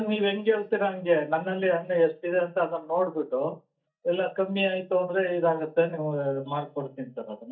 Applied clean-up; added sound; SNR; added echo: neural mask model DeepFilterNet 3.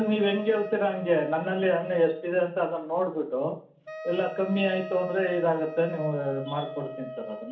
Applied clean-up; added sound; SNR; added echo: none; Wind instrument, woodwind instrument; 13 dB; reverberation time 0.4 s.